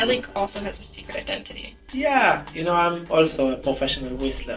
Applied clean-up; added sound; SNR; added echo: neural separator model SepFormer DNS4.